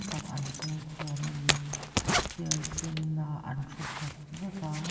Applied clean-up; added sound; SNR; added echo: none; Zipper (clothing); -1 dB; reverberation time 2.9 s.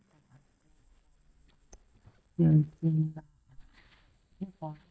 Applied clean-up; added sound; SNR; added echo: neural mask model DeepFilterNet 3.